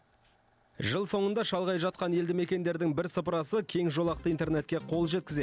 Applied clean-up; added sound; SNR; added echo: none; none; none; none.